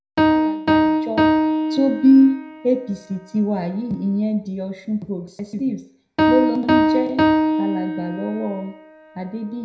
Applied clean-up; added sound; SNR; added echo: none; Piano; 0 dB; reverberation time 0.5 s.